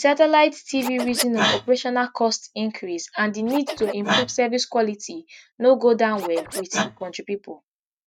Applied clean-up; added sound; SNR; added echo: neural mask model RNNoise.